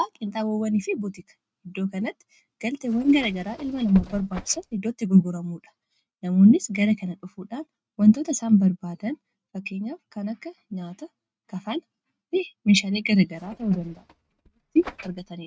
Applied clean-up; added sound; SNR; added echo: neural mask model RNNoise.